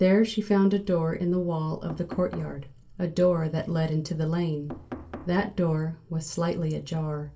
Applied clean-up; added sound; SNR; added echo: none; Knock; 14 dB; reverberation time 0.2 s.